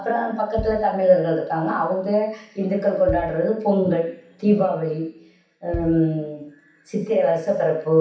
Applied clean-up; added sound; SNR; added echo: none; Bass drum; 17 dB; reverberation time 0.7 s.